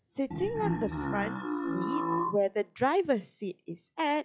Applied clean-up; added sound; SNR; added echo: classical method log-MMSE.